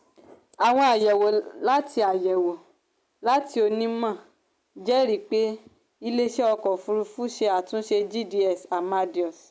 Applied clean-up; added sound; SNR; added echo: none; none; none; none.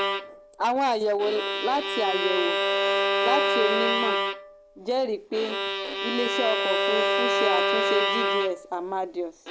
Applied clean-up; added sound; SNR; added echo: none; Bowed string instrument; -2 dB; none.